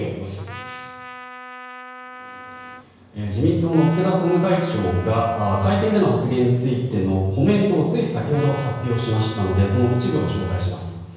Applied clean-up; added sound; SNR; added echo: none; Trumpet; 17 dB; reverberation time 1.0 s.